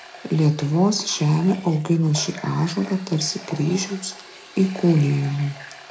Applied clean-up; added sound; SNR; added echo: none; Water tap, faucet; 19 dB; reverberation time 0.3 s.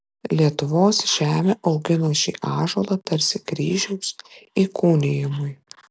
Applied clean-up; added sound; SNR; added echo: none; none; none; none.